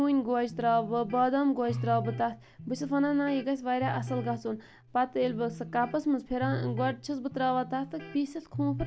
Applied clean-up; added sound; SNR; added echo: none; Electric guitar; 10 dB; none.